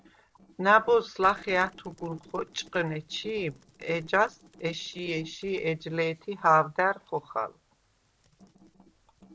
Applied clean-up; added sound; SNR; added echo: neural separator model SepFormer DNS4.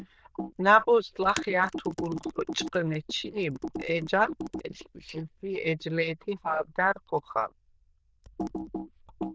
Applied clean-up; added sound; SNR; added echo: neural diffusion model UNIVERSE++.